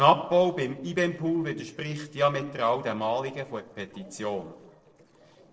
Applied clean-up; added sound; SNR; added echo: neural separator model SepFormer DNS4.